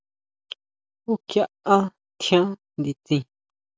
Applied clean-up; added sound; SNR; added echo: none; none; none; none.